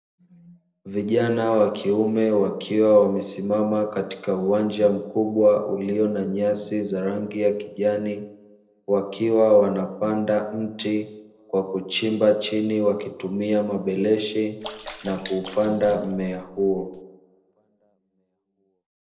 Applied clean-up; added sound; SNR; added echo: neural separator model SepFormer DNS4.